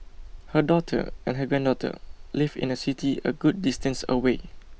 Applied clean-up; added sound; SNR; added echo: none; Cricket; 14 dB; none.